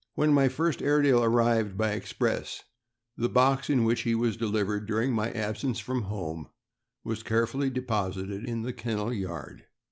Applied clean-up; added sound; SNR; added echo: none; none; none; none.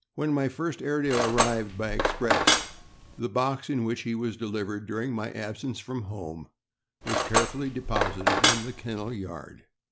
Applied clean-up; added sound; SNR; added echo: none; Cutlery, silverware; -4 dB; none.